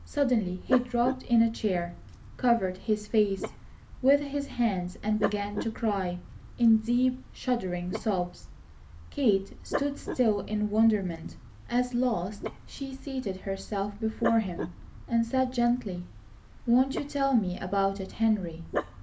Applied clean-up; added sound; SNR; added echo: none; Dog; 12 dB; reverberation time 0.3 s.